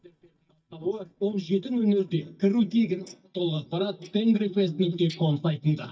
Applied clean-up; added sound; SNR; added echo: neural mask model DeepFilterNet 3.